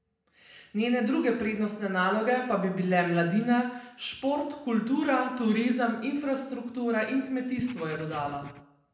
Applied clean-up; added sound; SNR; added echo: none; Writing; 17 dB; reverberation time 0.7 s.